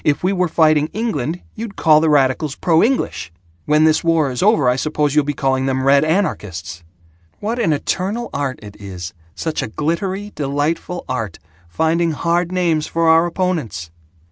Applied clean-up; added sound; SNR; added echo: none; none; none; none.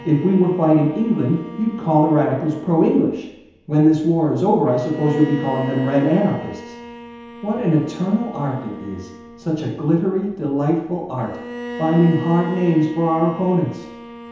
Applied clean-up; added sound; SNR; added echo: none; Bowed string instrument; 15 dB; reverberation time 1.0 s.